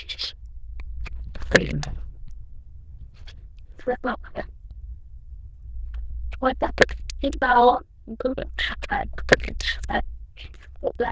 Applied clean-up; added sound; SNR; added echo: neural diffusion model UNIVERSE++.